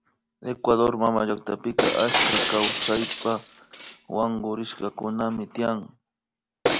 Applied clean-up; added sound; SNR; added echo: none; Shatter; 0 dB; none.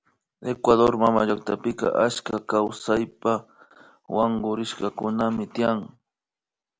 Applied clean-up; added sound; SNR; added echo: none; none; none; none.